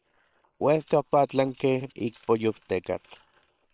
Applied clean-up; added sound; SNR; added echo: neural separator model SepFormer WHAM!.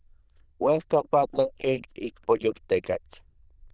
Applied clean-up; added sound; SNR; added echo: neural diffusion model UNIVERSE++.